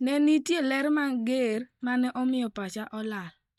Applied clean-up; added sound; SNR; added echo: neural mask model DeepFilterNet 3.